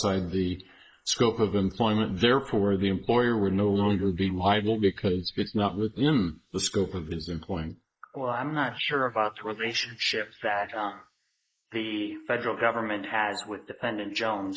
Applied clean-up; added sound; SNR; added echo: neural mask model Resemble Enhance denoiser.